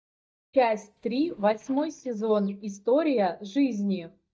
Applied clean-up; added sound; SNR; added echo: neural mask model DeepFilterNet 3.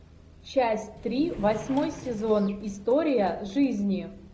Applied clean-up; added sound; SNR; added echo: none; Sliding door; 18 dB; none.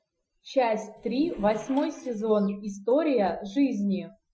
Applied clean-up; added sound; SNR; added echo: classical method Wiener filter.